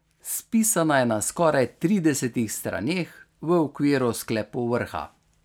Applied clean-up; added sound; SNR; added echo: none; none; none; none.